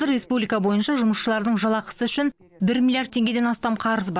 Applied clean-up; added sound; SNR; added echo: none; none; none; none.